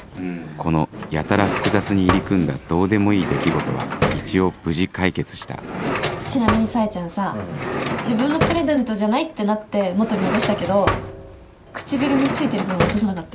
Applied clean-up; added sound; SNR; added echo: none; Drawer open or close; 5 dB; none.